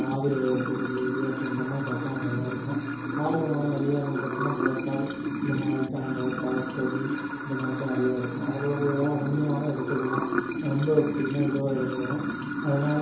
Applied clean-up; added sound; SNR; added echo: none; Sink (filling or washing) / Water; 2 dB; reverberation time 2.4 s.